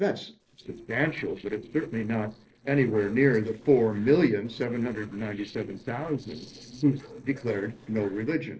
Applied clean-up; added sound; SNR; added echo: neural separator model SepFormer DNS4.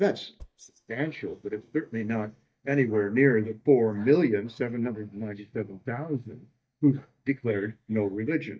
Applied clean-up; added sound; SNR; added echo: neural mask model DeepFilterNet 3.